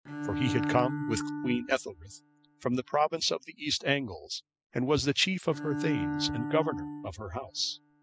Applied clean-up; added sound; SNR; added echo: classical method spectral subtraction.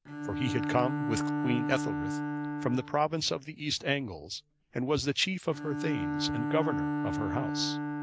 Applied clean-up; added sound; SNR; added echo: none; Bowed string instrument; 1 dB; none.